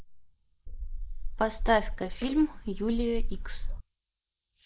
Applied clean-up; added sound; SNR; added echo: neural mask model Resemble Enhance denoiser.